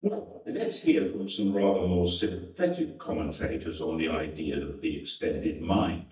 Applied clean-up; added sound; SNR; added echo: neural mask model DeepFilterNet 3.